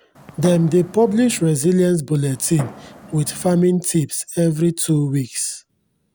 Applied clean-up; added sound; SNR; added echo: none; Fireworks; 17 dB; none.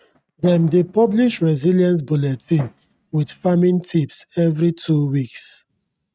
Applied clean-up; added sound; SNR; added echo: neural mask model RNNoise.